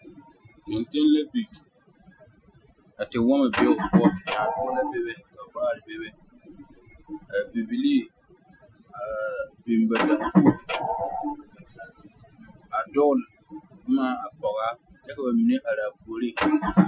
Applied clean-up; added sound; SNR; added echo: classical method Wiener filter.